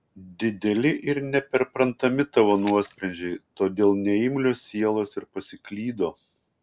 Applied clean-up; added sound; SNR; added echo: none; Splash, splatter; 19 dB; none.